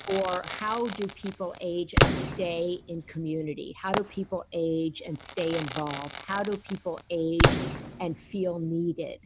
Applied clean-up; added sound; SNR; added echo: none; Crackle / Fireworks; 0 dB; none.